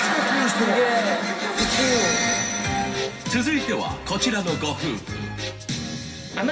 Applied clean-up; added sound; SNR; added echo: none; none; none; reverberation time 2.2 s.